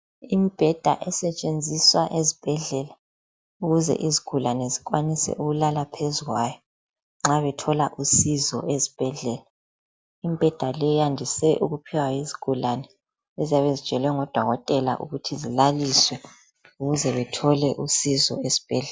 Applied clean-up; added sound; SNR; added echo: none; none; none; none.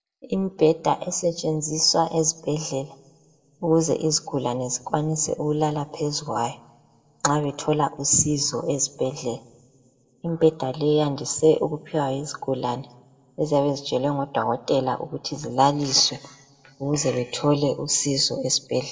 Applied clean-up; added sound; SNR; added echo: none; none; none; reverberation time 0.5 s.